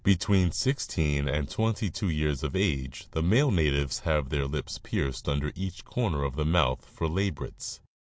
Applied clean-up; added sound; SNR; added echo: none; none; none; none.